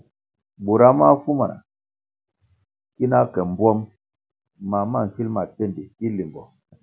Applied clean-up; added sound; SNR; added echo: none; none; none; none.